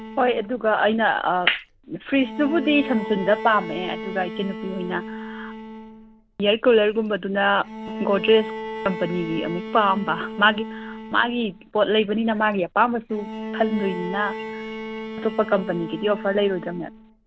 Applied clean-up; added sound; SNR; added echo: none; Bowed string instrument; 11 dB; none.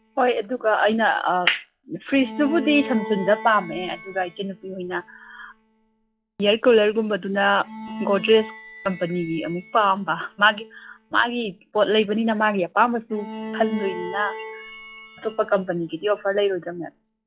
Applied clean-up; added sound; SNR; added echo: classical method log-MMSE.